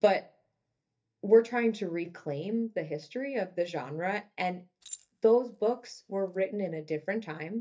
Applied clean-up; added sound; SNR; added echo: neural mask model DeepFilterNet 3.